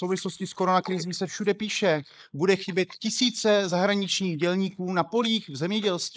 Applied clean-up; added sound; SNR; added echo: neural mask model Resemble Enhance denoiser.